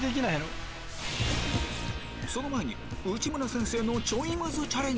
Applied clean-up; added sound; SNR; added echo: none; Water; 12 dB; none.